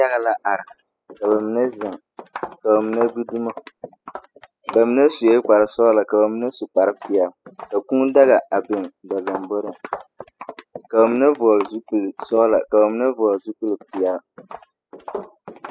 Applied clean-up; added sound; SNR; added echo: classical method spectral subtraction.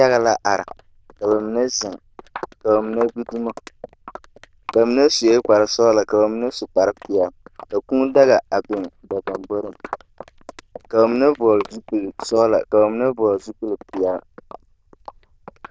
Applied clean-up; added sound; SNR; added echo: neural diffusion model UNIVERSE++.